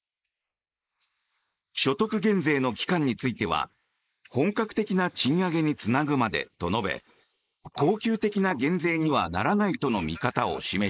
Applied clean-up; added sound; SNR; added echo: neural mask model Resemble Enhance denoiser.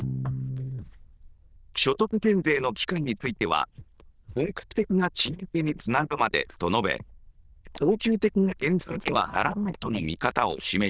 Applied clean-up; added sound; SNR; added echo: neural diffusion model UNIVERSE++.